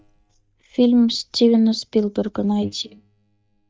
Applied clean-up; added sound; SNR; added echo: neural mask model DeepFilterNet 3.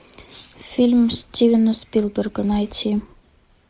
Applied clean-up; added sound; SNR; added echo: none; none; none; none.